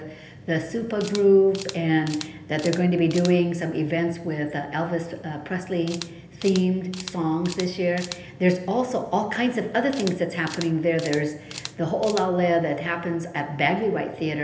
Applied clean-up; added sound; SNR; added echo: none; Camera; 17 dB; reverberation time 0.8 s.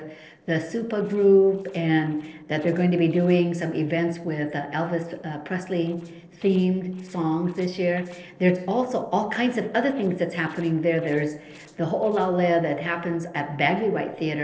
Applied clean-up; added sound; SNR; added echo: neural separator model SepFormer DNS4.